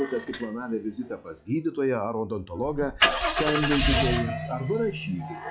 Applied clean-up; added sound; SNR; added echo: classical method log-MMSE.